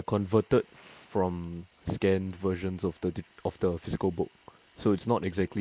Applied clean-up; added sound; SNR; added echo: neural mask model Resemble Enhance denoiser.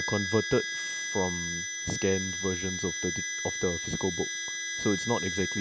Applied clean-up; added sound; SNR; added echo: none; Harmonica; 2 dB; none.